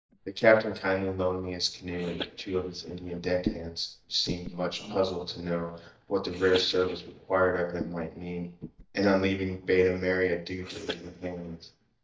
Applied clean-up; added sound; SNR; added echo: neural mask model DeepFilterNet 3.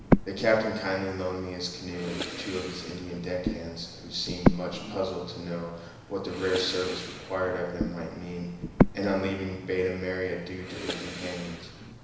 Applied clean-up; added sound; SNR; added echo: none; Breathing; 0 dB; reverberation time 1.0 s.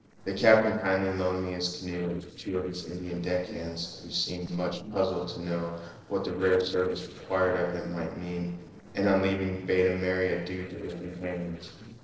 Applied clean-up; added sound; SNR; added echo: neural separator model SepFormer DNS4.